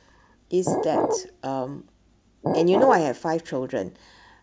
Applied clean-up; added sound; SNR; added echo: none; Glass; 1 dB; none.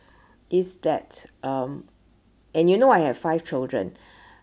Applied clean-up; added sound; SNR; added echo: none; none; none; none.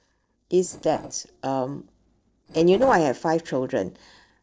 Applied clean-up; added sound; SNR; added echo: neural separator model SepFormer DNS4.